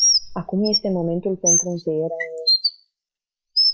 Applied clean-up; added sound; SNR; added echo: neural mask model Resemble Enhance denoiser.